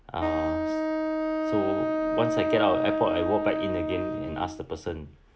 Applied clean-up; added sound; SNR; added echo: none; Wind instrument, woodwind instrument; -2 dB; none.